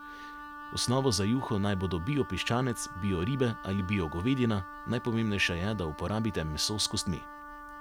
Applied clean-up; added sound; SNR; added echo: none; Wind instrument, woodwind instrument; 13 dB; none.